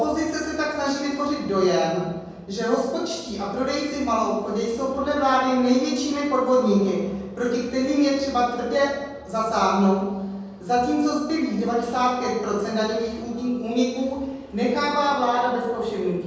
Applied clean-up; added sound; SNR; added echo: none; none; none; reverberation time 1.3 s.